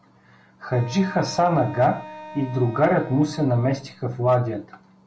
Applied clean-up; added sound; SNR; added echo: none; Wind instrument, woodwind instrument; 17 dB; none.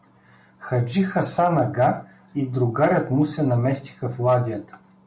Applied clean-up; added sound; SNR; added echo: none; none; none; none.